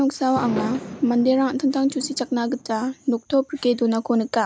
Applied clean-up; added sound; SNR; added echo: none; Fireworks; 13 dB; none.